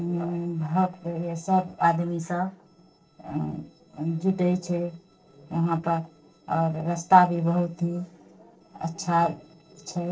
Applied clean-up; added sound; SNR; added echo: neural separator model SepFormer DNS4.